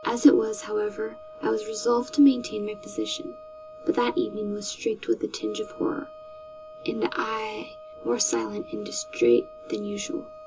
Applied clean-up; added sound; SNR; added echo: none; Wind instrument, woodwind instrument; 17 dB; reverberation time 0.2 s.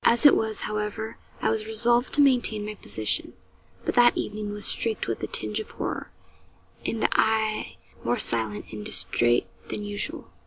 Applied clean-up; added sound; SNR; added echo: none; none; none; none.